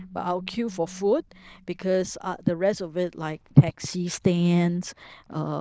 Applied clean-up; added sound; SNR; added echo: neural diffusion model UNIVERSE++.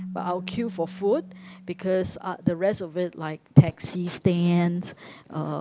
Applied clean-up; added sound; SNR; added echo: none; Keyboard (musical); 18 dB; none.